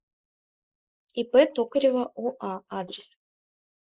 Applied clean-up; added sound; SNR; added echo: neural mask model Resemble Enhance denoiser.